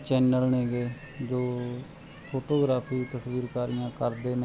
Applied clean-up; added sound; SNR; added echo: none; none; none; none.